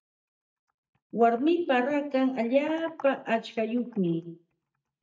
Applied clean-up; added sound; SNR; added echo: neural mask model DeepFilterNet 3.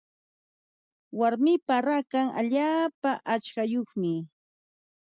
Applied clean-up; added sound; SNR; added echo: none; none; none; none.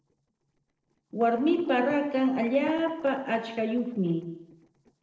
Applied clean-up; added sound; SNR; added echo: neural separator model SepFormer DNS4.